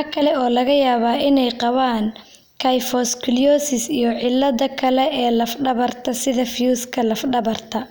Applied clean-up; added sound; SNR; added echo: none; none; none; none.